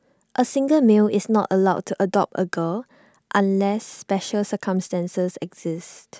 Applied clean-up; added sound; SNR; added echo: none; none; none; none.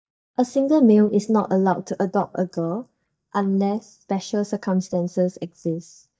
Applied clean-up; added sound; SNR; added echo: neural mask model DeepFilterNet 3.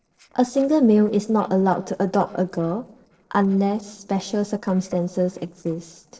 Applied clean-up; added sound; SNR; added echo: neural separator model SepFormer DNS4.